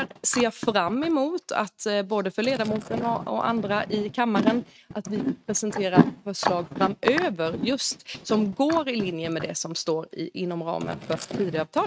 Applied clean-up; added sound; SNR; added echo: neural mask model RNNoise.